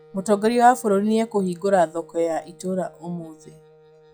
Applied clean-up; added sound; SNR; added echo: classical method log-MMSE.